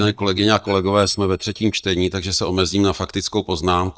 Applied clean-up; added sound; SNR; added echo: neural mask model DeepFilterNet 3.